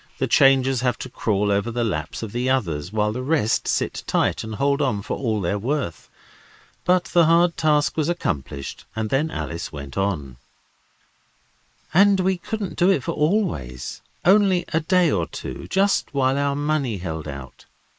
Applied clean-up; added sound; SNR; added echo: neural mask model Resemble Enhance denoiser.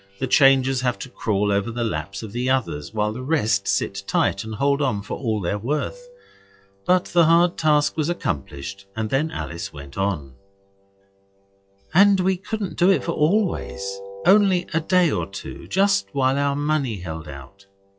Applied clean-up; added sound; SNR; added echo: classical method log-MMSE.